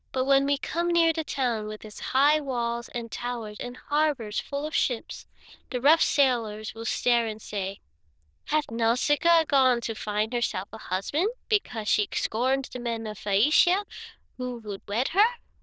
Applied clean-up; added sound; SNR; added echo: neural diffusion model UNIVERSE++.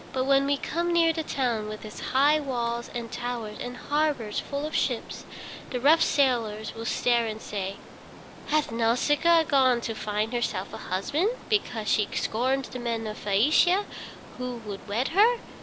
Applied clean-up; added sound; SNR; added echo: none; Stream; 16 dB; none.